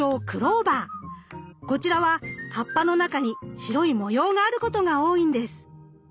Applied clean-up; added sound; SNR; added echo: none; none; none; none.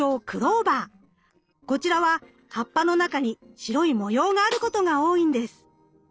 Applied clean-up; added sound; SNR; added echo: neural separator model SepFormer DNS4.